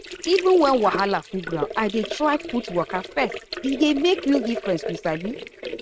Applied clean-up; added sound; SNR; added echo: neural mask model RNNoise.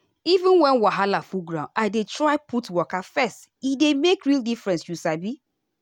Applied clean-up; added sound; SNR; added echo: none; none; none; none.